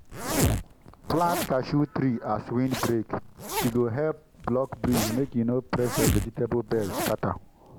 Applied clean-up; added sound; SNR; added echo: none; Zipper (clothing); 5 dB; none.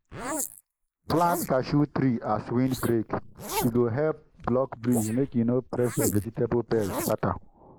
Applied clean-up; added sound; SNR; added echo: neural mask model Resemble Enhance denoiser.